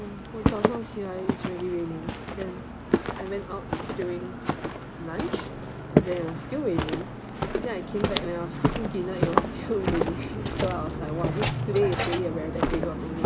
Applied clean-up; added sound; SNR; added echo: none; Walk, footsteps; -3 dB; none.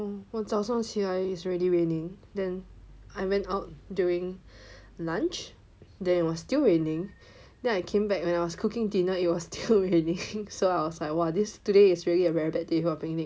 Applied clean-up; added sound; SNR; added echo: none; none; none; none.